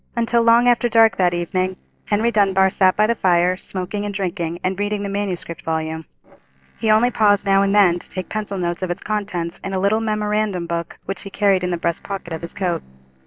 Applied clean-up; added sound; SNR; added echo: neural separator model SepFormer DNS4.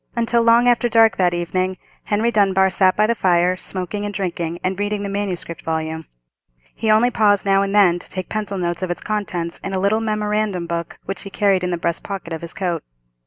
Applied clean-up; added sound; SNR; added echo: none; none; none; none.